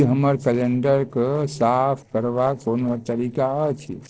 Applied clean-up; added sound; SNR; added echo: neural separator model SepFormer DNS4.